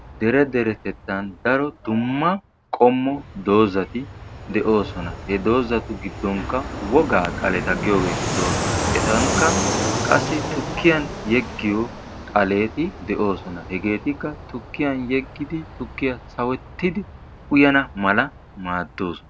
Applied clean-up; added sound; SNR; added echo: none; Fixed-wing aircraft, airplane; 7 dB; none.